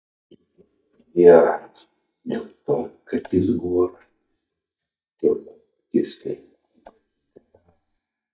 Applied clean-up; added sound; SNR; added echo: neural mask model DeepFilterNet 3.